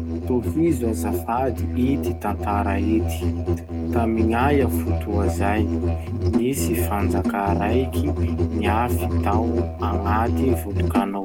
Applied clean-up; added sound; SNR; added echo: none; Musical instrument; -2 dB; none.